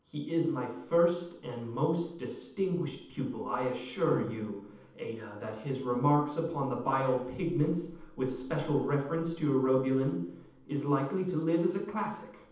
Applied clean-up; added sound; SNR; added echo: none; Bowed string instrument; 16 dB; reverberation time 0.8 s.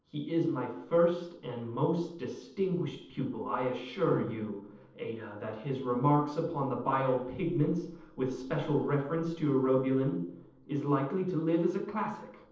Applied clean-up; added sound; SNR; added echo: neural separator model SepFormer DNS4.